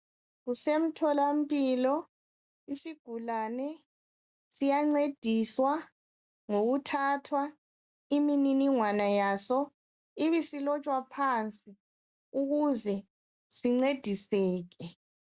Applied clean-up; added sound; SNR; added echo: none; none; none; none.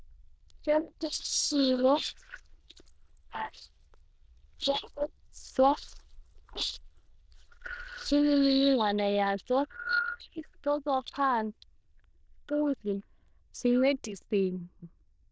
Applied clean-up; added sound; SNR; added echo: neural diffusion model UNIVERSE++.